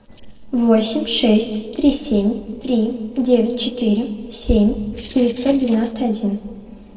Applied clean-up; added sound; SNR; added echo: neural separator model SepFormer DNS4.